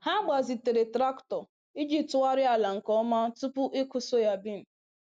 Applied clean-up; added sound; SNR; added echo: none; none; none; none.